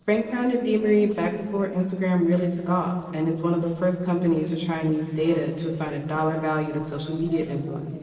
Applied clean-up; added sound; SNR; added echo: neural separator model SepFormer DNS4.